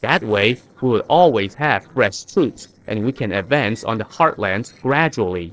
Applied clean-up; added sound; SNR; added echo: neural separator model SepFormer DNS4.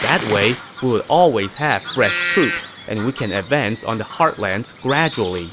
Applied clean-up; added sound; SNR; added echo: none; Bird vocalization, bird call, bird song; 7 dB; none.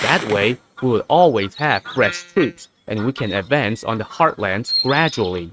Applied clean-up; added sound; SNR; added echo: neural mask model RNNoise.